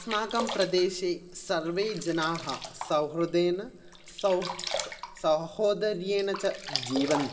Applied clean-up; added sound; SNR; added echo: none; Sink (filling or washing); 10 dB; reverberation time 2.2 s.